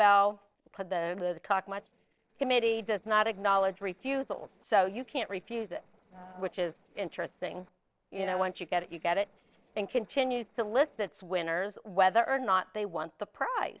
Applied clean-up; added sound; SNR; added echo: neural separator model SepFormer DNS4.